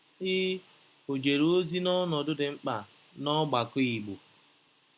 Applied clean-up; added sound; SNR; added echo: none; none; none; none.